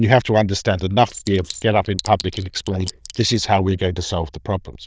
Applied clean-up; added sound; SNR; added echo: neural diffusion model UNIVERSE++.